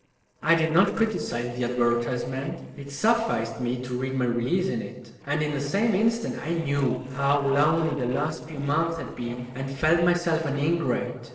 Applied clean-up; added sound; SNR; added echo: neural separator model SepFormer DNS4.